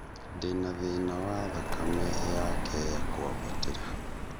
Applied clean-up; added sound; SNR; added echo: none; Car passing by; -2 dB; none.